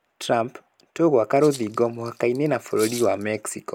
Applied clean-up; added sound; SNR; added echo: none; Rattle (instrument); 18 dB; none.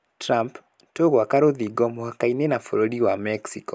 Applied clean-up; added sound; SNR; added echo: none; none; none; none.